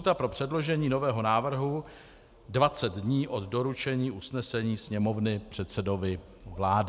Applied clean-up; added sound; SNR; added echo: none; none; none; none.